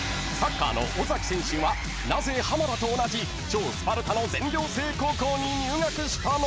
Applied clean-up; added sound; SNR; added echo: none; none; none; none.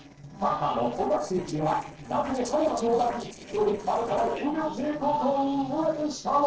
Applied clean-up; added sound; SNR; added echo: neural separator model SepFormer DNS4.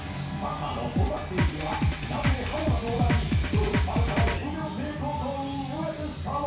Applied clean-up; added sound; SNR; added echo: none; Drum kit; -4 dB; reverberation time 0.6 s.